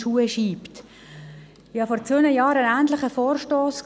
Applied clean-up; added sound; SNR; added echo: none; none; none; none.